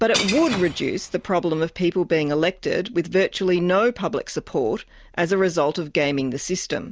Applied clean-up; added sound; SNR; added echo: none; Shatter / Crushing; 10 dB; none.